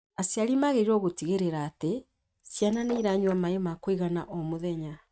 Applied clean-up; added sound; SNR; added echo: neural mask model RNNoise.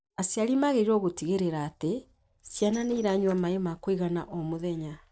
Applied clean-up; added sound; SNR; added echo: neural separator model SepFormer DNS4.